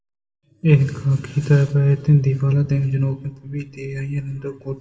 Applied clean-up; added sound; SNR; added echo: none; none; none; reverberation time 1.5 s.